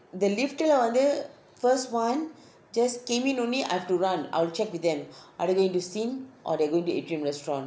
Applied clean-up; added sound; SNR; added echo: none; none; none; none.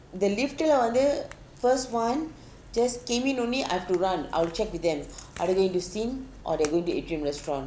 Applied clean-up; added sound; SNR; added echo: none; Crack / Crackle; 19 dB; none.